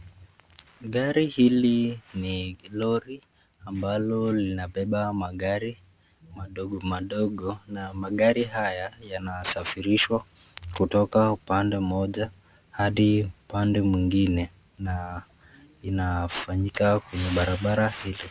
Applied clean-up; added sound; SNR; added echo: none; none; none; none.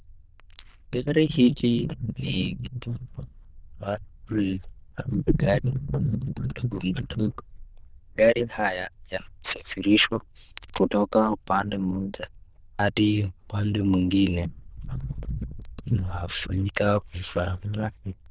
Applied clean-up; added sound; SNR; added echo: neural diffusion model UNIVERSE++.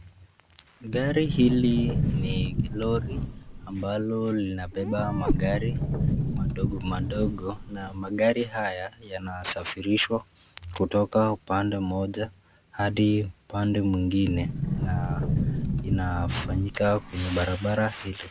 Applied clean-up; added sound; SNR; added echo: none; Sliding door + Meow; 1 dB; none.